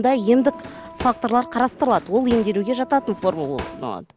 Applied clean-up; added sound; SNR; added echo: none; Organ + Drawer open or close; 15 dB; none.